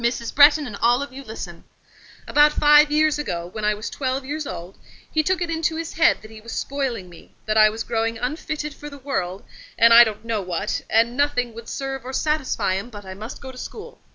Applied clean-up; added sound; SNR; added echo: none; none; none; none.